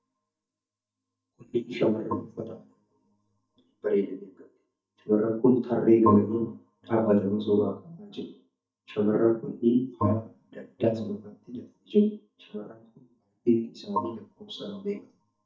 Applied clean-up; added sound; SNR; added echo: neural mask model DeepFilterNet 3.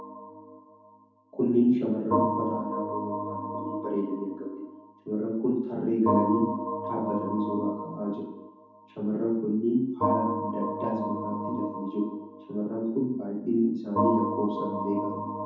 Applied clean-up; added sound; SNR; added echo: none; Organ; 4 dB; reverberation time 0.9 s.